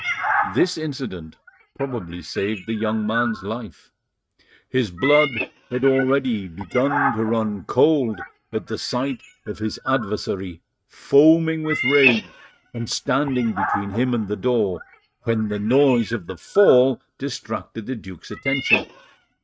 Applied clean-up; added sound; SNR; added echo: neural mask model RNNoise.